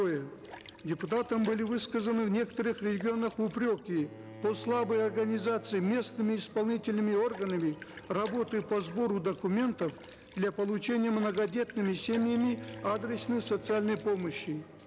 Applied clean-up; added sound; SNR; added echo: none; Liquid + Bowed string instrument; 18 dB; none.